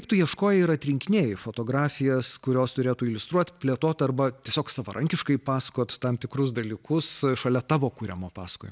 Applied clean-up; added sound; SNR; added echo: none; none; none; none.